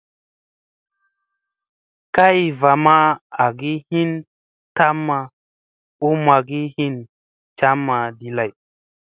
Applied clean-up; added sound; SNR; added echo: none; none; none; none.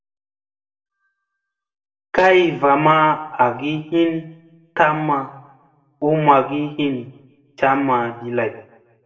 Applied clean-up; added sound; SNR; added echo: none; none; none; reverberation time 0.7 s.